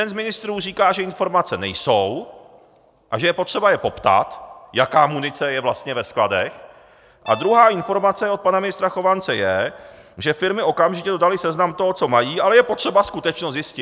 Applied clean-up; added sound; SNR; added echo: none; Guitar; 19 dB; none.